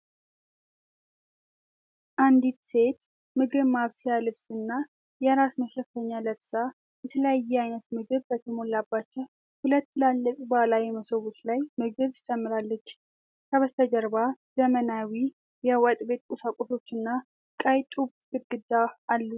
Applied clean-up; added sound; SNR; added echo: none; none; none; none.